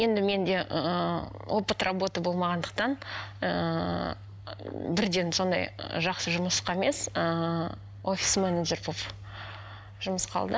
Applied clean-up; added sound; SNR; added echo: none; none; none; none.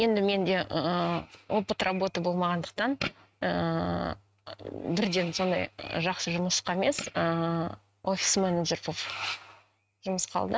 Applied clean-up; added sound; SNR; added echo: neural mask model RNNoise.